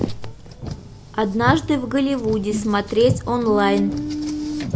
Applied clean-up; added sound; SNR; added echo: none; Car; 5 dB; none.